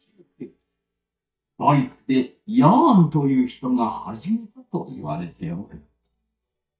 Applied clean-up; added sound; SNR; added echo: neural mask model DeepFilterNet 3.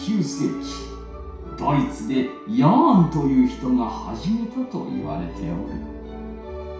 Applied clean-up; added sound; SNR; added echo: none; Bowed string instrument; 17 dB; reverberation time 0.6 s.